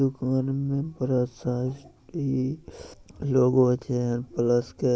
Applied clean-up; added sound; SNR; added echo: none; none; none; none.